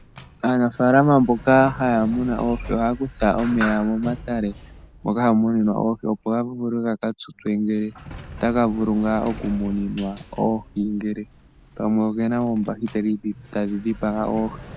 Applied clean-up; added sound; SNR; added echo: none; Sliding door; 16 dB; none.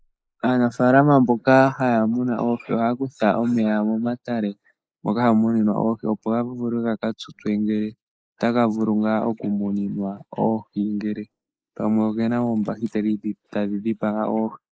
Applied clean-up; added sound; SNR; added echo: neural mask model Resemble Enhance denoiser.